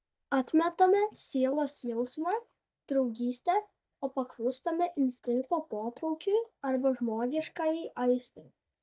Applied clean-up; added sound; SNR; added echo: neural mask model DeepFilterNet 3.